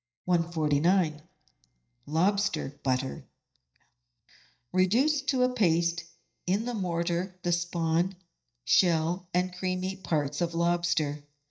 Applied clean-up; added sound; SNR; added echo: neural mask model DeepFilterNet 3.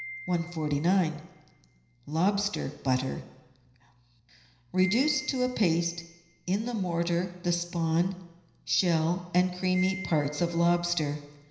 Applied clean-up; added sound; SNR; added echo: none; Wind chime; 18 dB; reverberation time 0.9 s.